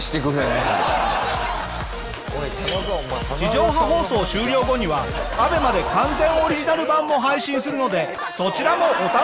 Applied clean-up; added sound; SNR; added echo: none; none; none; none.